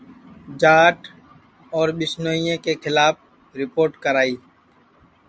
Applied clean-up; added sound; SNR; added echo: none; none; none; none.